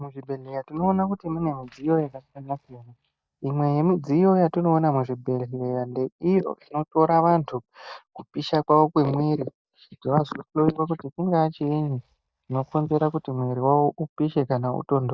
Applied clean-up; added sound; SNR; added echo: neural mask model DeepFilterNet 3.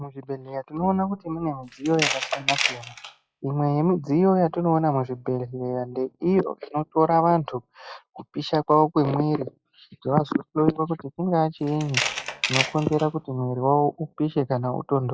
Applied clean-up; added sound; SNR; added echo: classical method log-MMSE.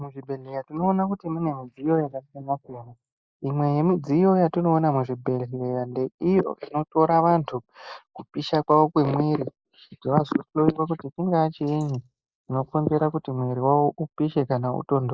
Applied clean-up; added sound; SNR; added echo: neural mask model Resemble Enhance denoiser.